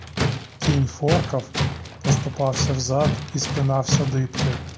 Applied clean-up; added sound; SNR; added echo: none; Tools; 1 dB; none.